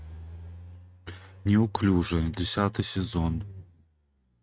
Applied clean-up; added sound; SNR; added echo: neural mask model RNNoise.